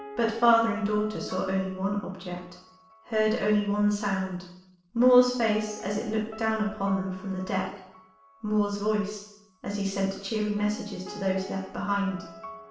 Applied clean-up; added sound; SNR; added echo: none; Piano; 18 dB; reverberation time 0.7 s.